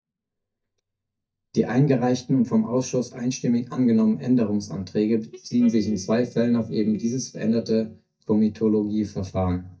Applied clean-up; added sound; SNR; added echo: neural mask model DeepFilterNet 3.